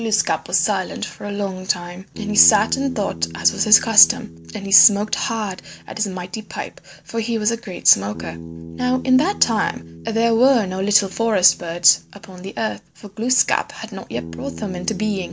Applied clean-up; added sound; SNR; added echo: none; Bass guitar; 16 dB; none.